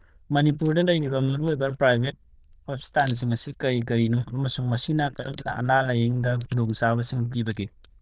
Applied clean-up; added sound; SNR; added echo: neural diffusion model UNIVERSE++.